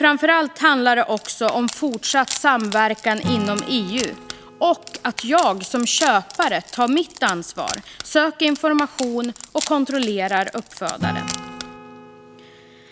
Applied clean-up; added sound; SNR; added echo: none; Acoustic guitar / Strum + Wood; 12 dB; none.